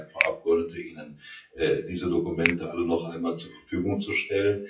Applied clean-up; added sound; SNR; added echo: classical method WPE with log-MMSE.